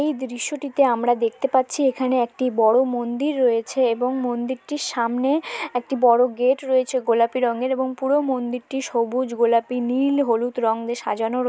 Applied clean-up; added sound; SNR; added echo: none; none; none; none.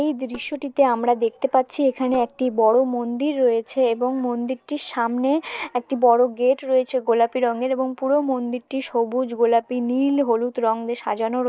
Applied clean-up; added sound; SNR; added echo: neural separator model SepFormer DNS4.